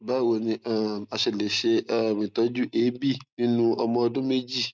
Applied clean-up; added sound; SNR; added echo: none; none; none; none.